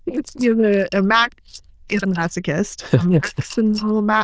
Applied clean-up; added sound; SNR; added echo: neural diffusion model UNIVERSE++.